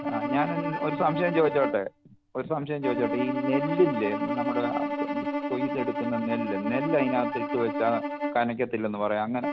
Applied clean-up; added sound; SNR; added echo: none; Bowed string instrument; 3 dB; none.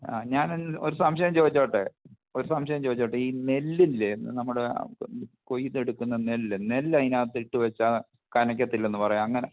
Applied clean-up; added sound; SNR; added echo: none; none; none; none.